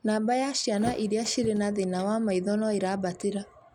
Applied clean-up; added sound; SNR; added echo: none; Thump, thud; 17 dB; none.